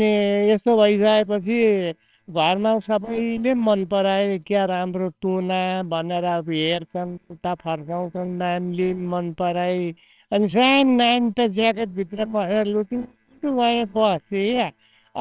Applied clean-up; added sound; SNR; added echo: neural separator model SepFormer WHAMR!.